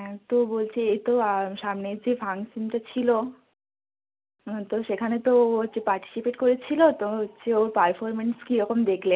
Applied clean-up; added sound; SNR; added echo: none; none; none; none.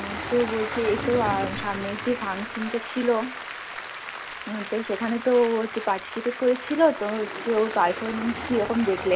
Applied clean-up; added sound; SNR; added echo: none; Engine + Applause; 9 dB; none.